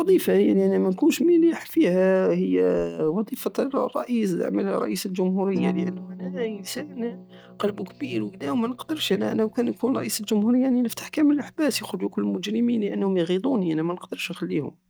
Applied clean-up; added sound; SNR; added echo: neural mask model DeepFilterNet 3.